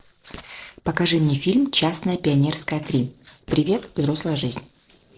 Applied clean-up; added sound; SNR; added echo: neural separator model SepFormer DNS4.